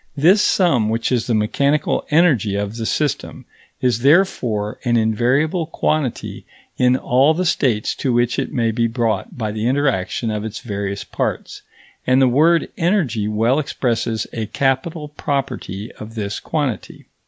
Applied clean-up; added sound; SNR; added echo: none; none; none; none.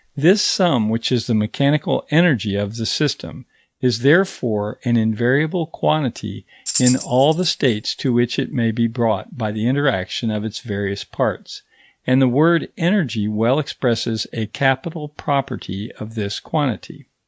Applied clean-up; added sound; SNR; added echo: neural mask model RNNoise.